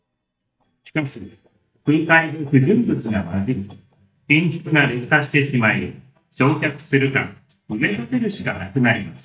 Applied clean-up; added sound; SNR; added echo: neural mask model DeepFilterNet 3.